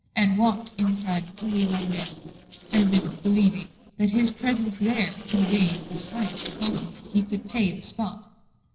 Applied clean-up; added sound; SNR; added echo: neural separator model SepFormer DNS4.